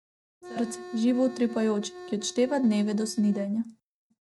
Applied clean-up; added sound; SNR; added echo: neural mask model RNNoise.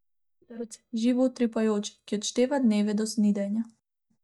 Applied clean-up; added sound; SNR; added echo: neural mask model DeepFilterNet 3.